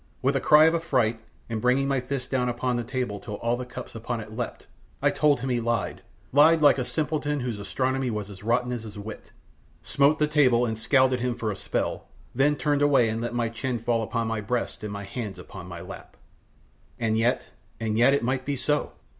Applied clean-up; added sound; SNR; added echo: none; none; none; none.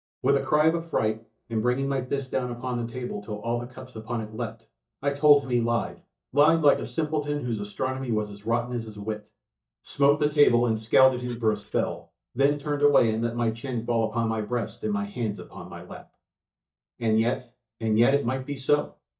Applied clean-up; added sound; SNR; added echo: neural mask model DeepFilterNet 3.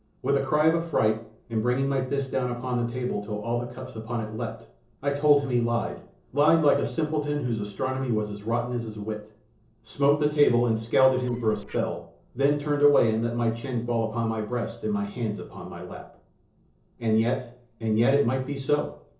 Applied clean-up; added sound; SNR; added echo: neural separator model SepFormer DNS4.